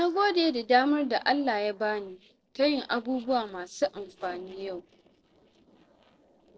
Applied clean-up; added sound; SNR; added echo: neural separator model SepFormer DNS4.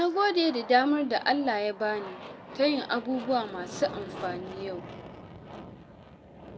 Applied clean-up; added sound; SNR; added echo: none; Aircraft; 14 dB; none.